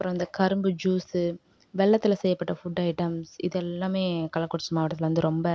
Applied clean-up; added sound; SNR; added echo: none; none; none; none.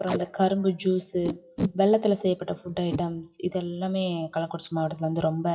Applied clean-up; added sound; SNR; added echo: classical method WPE with log-MMSE.